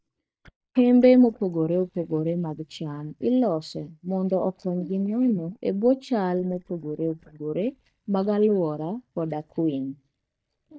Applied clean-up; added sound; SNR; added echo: neural mask model DeepFilterNet 3.